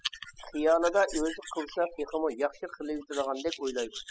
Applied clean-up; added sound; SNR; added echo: classical method spectral subtraction.